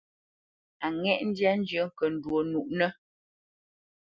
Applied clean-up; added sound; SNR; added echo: none; none; none; none.